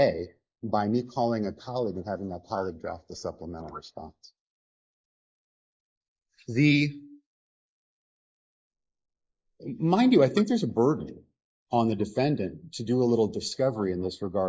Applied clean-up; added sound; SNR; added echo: neural mask model Resemble Enhance denoiser.